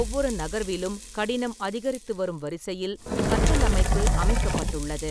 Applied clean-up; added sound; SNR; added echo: none; Fire; -4 dB; none.